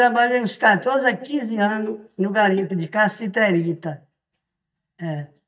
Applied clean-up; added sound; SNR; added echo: neural mask model DeepFilterNet 3.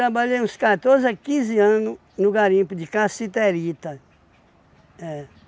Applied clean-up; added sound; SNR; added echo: none; none; none; none.